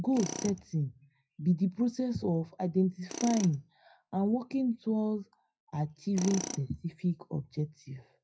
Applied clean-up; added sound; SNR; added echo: classical method WPE with log-MMSE.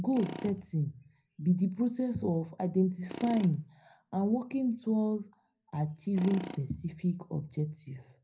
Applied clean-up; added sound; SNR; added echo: none; Tools; 15 dB; reverberation time 0.4 s.